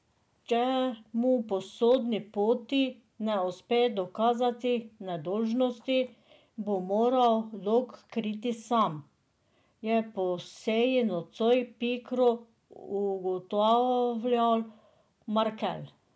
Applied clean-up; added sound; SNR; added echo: none; none; none; none.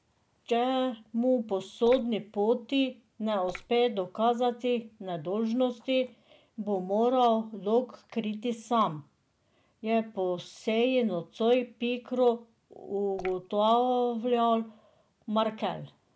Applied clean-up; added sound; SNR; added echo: none; Drip / Water; 14 dB; none.